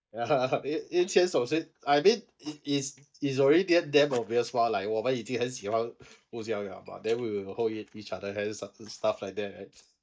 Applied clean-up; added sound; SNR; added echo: neural mask model DeepFilterNet 3.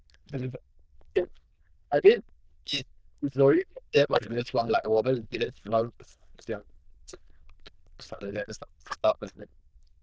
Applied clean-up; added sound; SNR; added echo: neural diffusion model UNIVERSE++.